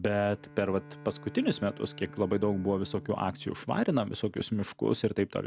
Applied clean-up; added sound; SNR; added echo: none; Bowed string instrument; 20 dB; none.